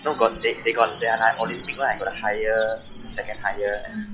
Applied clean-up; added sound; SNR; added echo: classical method log-MMSE.